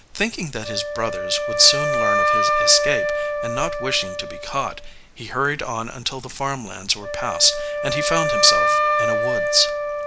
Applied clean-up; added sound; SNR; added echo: none; Wind instrument, woodwind instrument; 0 dB; none.